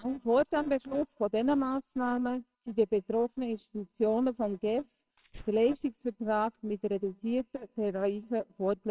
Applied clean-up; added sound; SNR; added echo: neural separator model SepFormer WHAMR!.